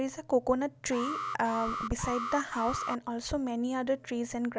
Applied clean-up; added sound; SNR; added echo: none; Alarm; 7 dB; none.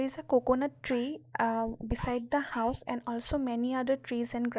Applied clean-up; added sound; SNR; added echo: neural mask model Resemble Enhance denoiser.